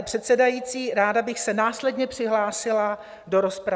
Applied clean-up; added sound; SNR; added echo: none; none; none; none.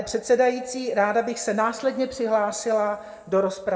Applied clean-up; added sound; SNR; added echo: none; none; none; reverberation time 1.1 s.